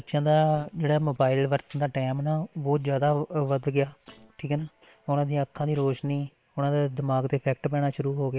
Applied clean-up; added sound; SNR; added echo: neural separator model SepFormer WHAM!.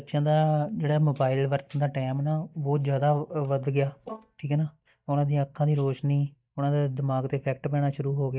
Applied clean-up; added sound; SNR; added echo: neural mask model DeepFilterNet 3.